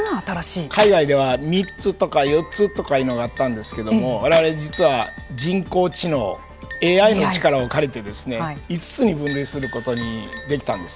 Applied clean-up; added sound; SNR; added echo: none; Clapping + Chink, clink; 10 dB; none.